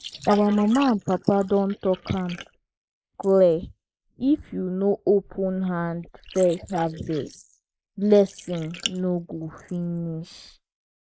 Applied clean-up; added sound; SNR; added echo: neural mask model Resemble Enhance denoiser.